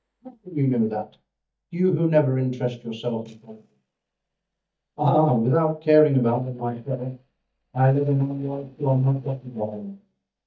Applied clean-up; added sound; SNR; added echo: neural mask model DeepFilterNet 3.